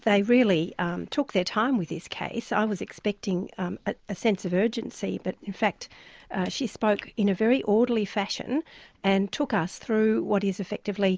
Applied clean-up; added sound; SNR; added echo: none; none; none; none.